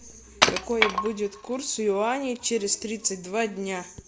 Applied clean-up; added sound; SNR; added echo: none; Wood; -2 dB; none.